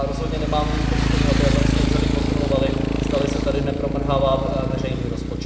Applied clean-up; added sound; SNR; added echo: none; Motorcycle; -4 dB; reverberation time 1.5 s.